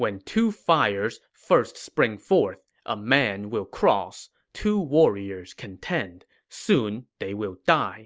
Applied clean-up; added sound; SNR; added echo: none; none; none; none.